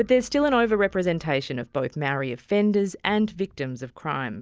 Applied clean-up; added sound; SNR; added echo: none; none; none; none.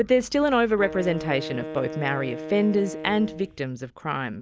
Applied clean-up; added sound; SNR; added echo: none; Wind instrument, woodwind instrument; 12 dB; none.